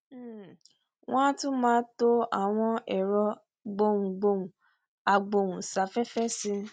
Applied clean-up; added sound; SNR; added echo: none; none; none; none.